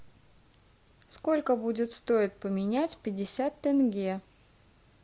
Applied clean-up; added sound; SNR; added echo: none; none; none; none.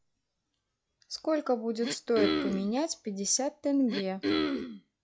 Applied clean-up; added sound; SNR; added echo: classical method log-MMSE.